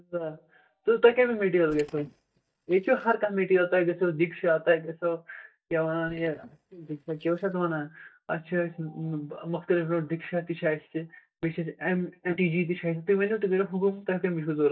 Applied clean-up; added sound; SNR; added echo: neural mask model DeepFilterNet 3.